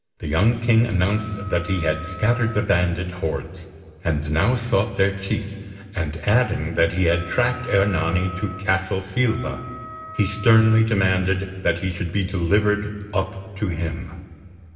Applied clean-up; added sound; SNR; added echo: none; Wind instrument, woodwind instrument; 16 dB; reverberation time 2.1 s.